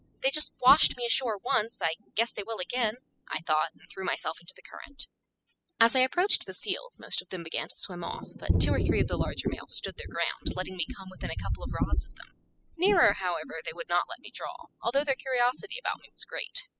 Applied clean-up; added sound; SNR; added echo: classical method spectral subtraction.